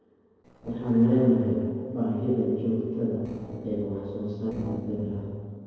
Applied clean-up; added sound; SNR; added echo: neural separator model SepFormer DNS4.